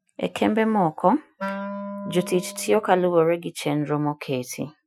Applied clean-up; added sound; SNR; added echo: classical method Wiener filter.